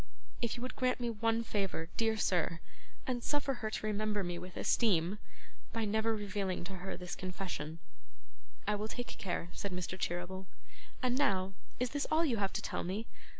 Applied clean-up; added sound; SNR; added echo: none; none; none; none.